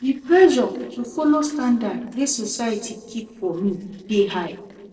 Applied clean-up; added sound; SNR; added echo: neural separator model SepFormer DNS4.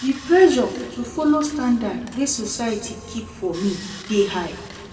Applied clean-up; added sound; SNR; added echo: none; Sawing; 18 dB; reverberation time 1.6 s.